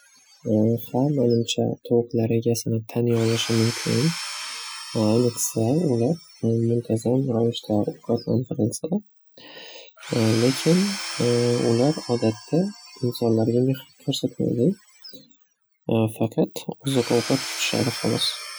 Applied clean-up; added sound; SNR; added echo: classical method Wiener filter.